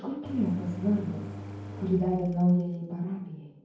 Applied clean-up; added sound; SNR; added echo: none; Engine; 13 dB; reverberation time 0.9 s.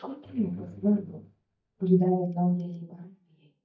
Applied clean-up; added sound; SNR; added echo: neural mask model DeepFilterNet 3.